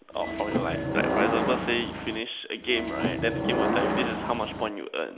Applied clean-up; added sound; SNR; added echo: none; Subway, metro, underground / Sliding door; -1 dB; none.